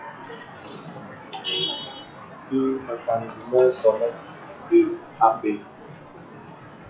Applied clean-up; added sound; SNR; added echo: classical method log-MMSE.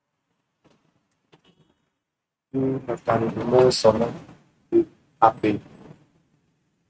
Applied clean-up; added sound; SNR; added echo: neural mask model RNNoise.